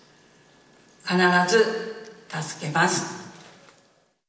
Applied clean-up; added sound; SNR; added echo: none; none; none; none.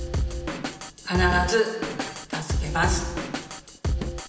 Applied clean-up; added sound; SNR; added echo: none; Drum kit; 0 dB; none.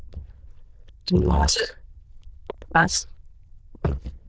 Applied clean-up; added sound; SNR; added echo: neural diffusion model UNIVERSE++.